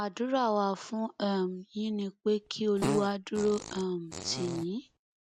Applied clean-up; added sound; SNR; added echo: none; Fart; 8 dB; none.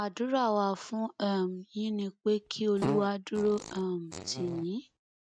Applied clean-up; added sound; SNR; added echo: neural mask model RNNoise.